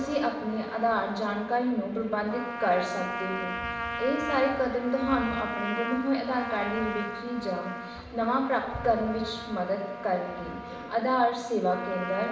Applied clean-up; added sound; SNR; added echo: none; Trumpet; 8 dB; reverberation time 0.9 s.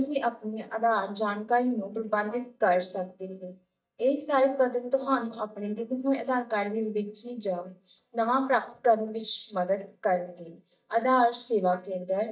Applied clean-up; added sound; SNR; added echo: neural mask model DeepFilterNet 3.